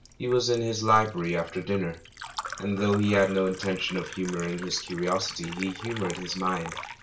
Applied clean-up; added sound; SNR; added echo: none; Liquid; 13 dB; reverberation time 0.2 s.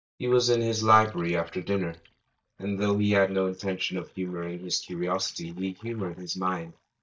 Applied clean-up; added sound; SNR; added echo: neural mask model DeepFilterNet 3.